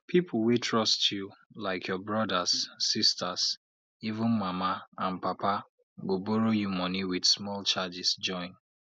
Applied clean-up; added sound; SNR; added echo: none; none; none; none.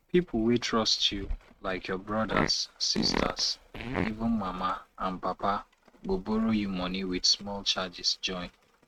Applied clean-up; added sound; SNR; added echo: neural mask model RNNoise.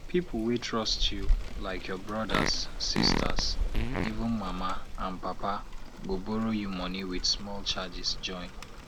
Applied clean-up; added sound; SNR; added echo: none; Rain + Fart; -1 dB; none.